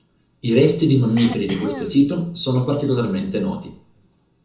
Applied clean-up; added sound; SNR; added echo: none; Cough; 12 dB; reverberation time 0.5 s.